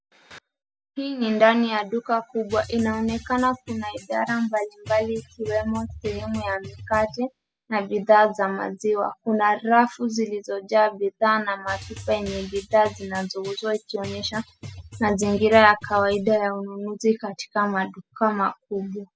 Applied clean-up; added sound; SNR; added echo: classical method spectral subtraction.